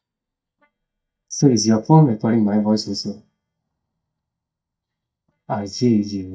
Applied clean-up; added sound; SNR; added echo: neural mask model DeepFilterNet 3.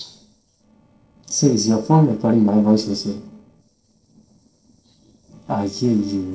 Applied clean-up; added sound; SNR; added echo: neural separator model SepFormer DNS4.